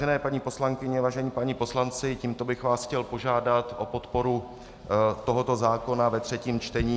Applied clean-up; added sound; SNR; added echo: none; none; none; none.